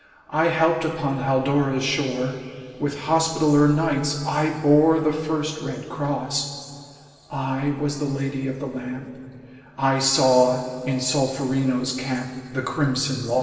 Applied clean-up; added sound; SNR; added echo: none; none; none; reverberation time 2.5 s.